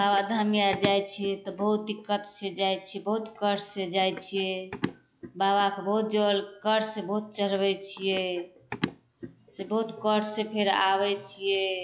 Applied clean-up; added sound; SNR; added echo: classical method log-MMSE.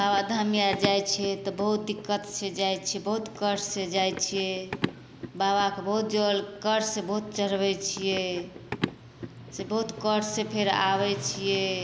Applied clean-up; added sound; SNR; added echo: none; Run; 13 dB; none.